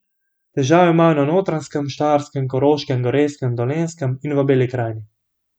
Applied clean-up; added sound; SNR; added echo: none; none; none; none.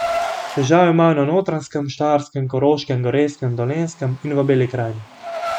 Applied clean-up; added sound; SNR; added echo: none; Car; 12 dB; none.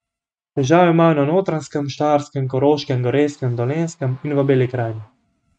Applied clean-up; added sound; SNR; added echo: neural mask model RNNoise.